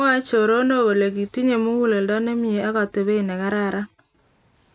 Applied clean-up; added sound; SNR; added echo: none; none; none; none.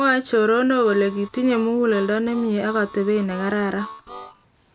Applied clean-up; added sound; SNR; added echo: none; Harmonica; 18 dB; none.